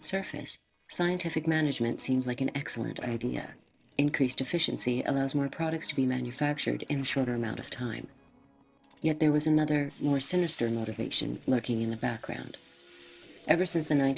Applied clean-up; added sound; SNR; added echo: neural separator model SepFormer DNS4.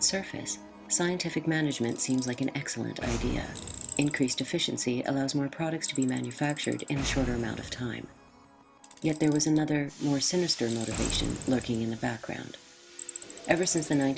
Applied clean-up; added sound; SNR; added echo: none; Boom + Tools; 11 dB; none.